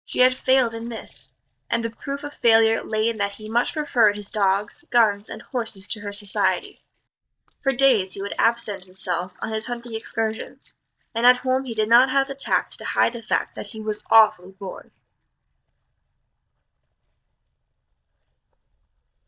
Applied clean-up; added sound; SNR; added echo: neural mask model DeepFilterNet 3.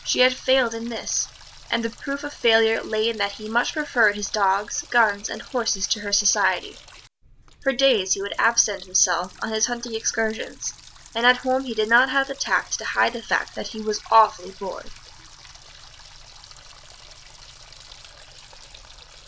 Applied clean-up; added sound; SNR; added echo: none; Water tap, faucet; 20 dB; none.